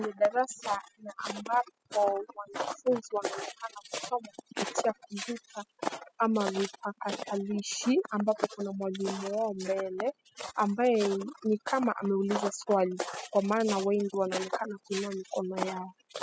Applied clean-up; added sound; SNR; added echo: classical method spectral subtraction.